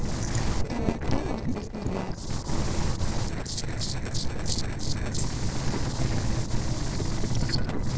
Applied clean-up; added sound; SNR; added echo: neural separator model SepFormer DNS4.